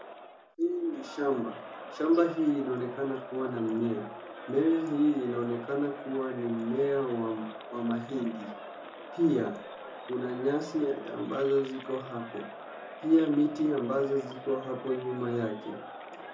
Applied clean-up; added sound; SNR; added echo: none; Crowd; 13 dB; reverberation time 0.6 s.